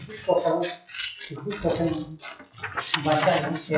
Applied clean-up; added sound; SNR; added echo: classical method WPE with log-MMSE.